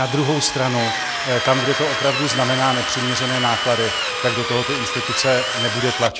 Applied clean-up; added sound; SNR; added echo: none; Drill; 2 dB; none.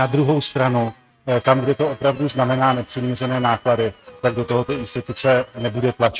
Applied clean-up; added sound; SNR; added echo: neural mask model RNNoise.